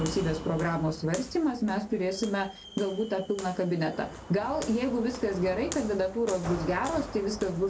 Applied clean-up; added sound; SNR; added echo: none; Walk, footsteps; 12 dB; none.